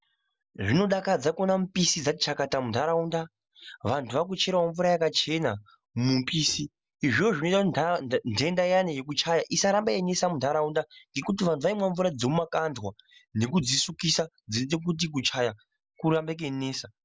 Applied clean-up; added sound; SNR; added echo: none; none; none; none.